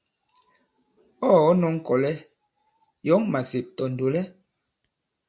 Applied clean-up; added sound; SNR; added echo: none; none; none; none.